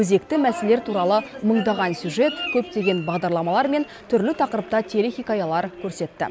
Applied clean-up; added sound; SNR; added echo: none; Bird; 18 dB; none.